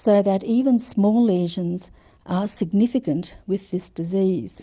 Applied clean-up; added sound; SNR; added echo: none; none; none; none.